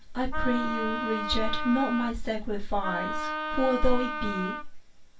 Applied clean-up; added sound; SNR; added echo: none; Wind instrument, woodwind instrument; 6 dB; reverberation time 0.2 s.